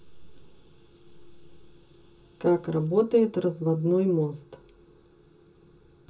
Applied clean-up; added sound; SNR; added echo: none; none; none; reverberation time 0.2 s.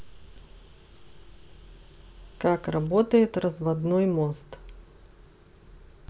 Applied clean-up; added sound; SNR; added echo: none; none; none; none.